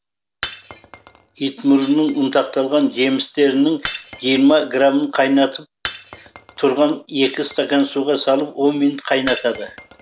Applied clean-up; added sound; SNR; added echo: none; Shatter; 18 dB; none.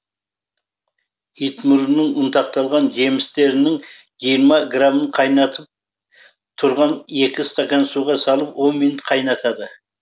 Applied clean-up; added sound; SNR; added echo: none; none; none; none.